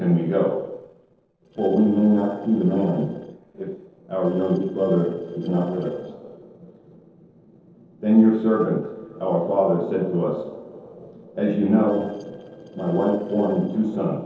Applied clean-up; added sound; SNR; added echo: neural separator model SepFormer DNS4.